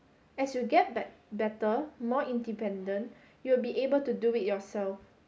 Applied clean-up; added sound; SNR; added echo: none; none; none; none.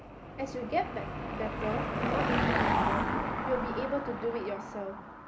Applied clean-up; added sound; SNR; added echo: none; Car passing by / Engine; -4 dB; none.